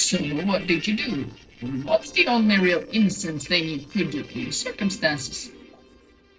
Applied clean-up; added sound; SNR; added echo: neural separator model SepFormer DNS4.